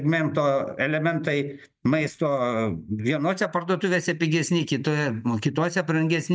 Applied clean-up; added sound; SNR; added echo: neural mask model DeepFilterNet 3.